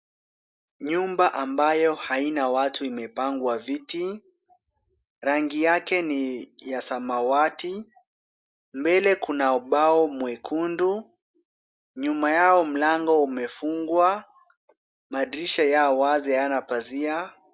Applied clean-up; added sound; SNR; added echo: none; none; none; none.